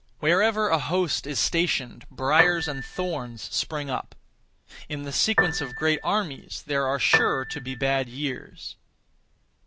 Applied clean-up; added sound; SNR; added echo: none; Piano; 2 dB; none.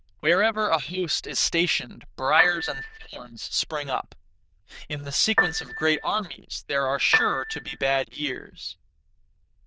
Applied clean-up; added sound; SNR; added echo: neural diffusion model UNIVERSE++.